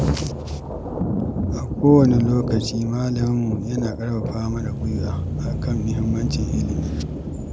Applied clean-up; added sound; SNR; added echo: none; Thunder + Engine starting / Accelerating, revving, vroom / Motor vehicle (road); 2 dB; none.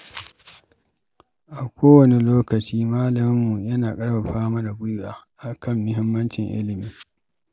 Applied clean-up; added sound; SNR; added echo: none; none; none; none.